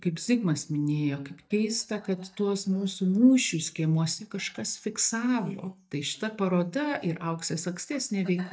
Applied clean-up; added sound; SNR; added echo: neural mask model DeepFilterNet 3.